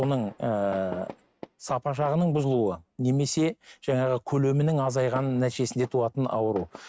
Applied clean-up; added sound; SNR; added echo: neural mask model RNNoise.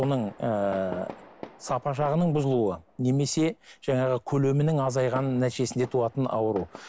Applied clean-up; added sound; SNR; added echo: none; Fireworks; 19 dB; none.